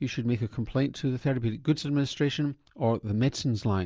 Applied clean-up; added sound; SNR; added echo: none; none; none; none.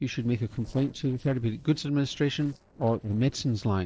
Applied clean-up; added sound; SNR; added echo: neural separator model SepFormer DNS4.